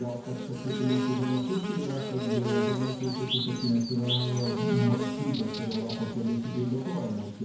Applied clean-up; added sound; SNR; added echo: none; Buzz / Bird; 6 dB; reverberation time 0.9 s.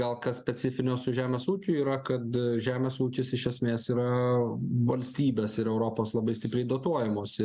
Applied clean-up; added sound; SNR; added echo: none; none; none; none.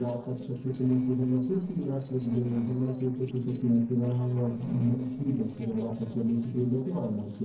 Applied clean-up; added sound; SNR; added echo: neural separator model SepFormer DNS4.